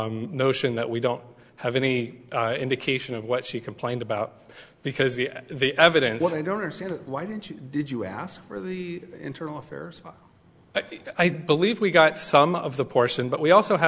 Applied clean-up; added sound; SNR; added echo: none; none; none; none.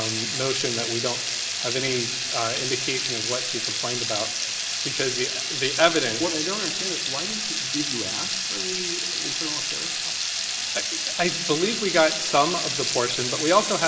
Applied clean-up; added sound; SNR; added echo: none; Water tap, faucet / Liquid; 0 dB; reverberation time 0.9 s.